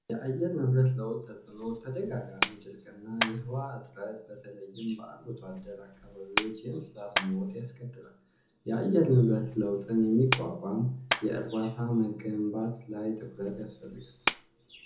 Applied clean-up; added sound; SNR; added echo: none; Clapping; 8 dB; reverberation time 0.5 s.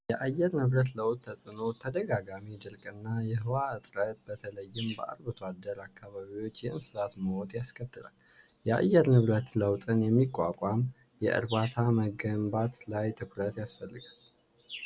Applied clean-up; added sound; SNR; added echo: none; none; none; none.